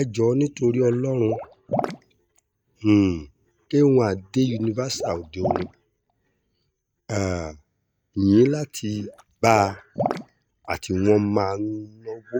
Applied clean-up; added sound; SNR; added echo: neural mask model DeepFilterNet 3.